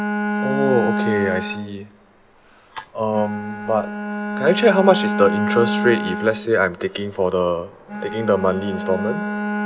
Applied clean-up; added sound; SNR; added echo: none; Bowed string instrument; 4 dB; none.